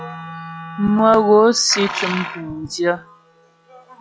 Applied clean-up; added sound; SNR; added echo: classical method log-MMSE.